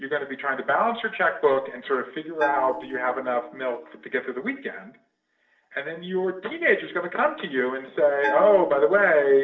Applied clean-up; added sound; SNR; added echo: neural separator model SepFormer DNS4.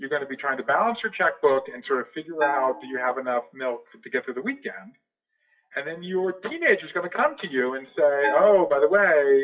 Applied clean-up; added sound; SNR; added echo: classical method WPE with log-MMSE.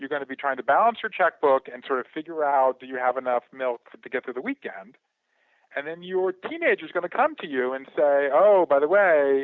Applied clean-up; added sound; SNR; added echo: none; none; none; none.